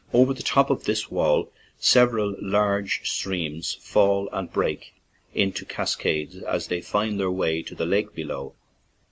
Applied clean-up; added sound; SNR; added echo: none; none; none; none.